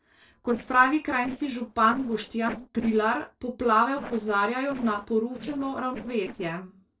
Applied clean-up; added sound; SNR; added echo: neural separator model SepFormer DNS4.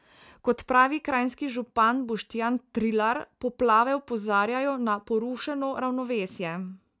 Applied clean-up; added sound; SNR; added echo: none; none; none; none.